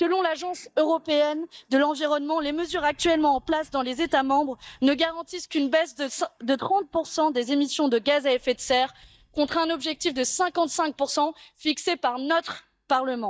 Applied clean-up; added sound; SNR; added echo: neural mask model DeepFilterNet 3.